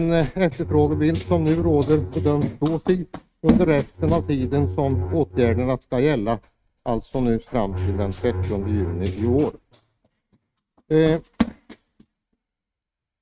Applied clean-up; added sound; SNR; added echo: neural mask model RNNoise.